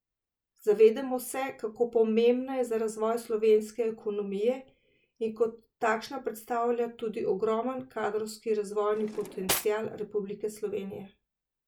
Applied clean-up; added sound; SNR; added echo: none; Cutlery, silverware; 6 dB; none.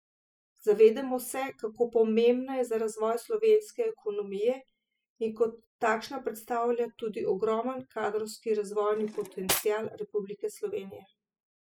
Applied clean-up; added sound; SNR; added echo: classical method spectral subtraction.